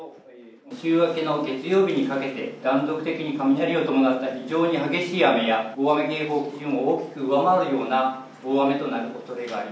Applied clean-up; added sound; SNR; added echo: none; none; none; none.